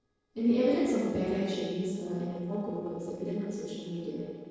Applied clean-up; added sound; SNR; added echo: neural separator model SepFormer DNS4.